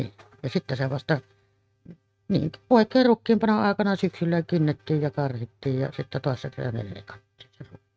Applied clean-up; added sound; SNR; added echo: neural mask model RNNoise.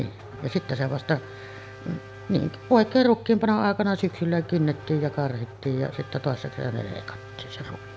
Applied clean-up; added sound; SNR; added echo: none; Race car, auto racing / Accelerating, revving, vroom; 19 dB; none.